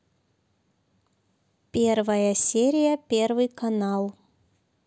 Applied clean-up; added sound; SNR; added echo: none; none; none; none.